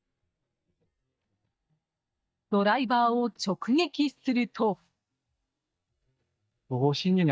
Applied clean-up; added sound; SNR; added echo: neural mask model DeepFilterNet 3.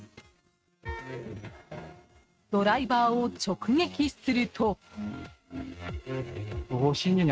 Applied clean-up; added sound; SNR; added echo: neural mask model RNNoise.